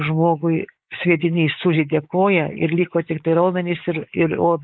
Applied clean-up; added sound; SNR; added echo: neural mask model Resemble Enhance denoiser.